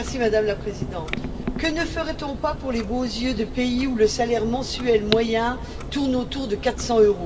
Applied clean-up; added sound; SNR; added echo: none; Clock; 8 dB; reverberation time 1.6 s.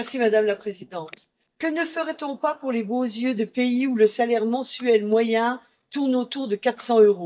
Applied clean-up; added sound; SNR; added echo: neural mask model DeepFilterNet 3.